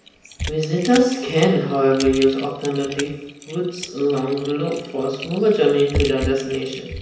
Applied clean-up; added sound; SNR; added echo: none; Typing; 11 dB; reverberation time 0.9 s.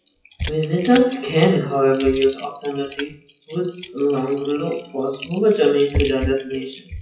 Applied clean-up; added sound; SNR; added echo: classical method WPE with log-MMSE.